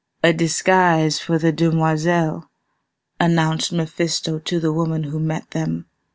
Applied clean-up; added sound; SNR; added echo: none; none; none; none.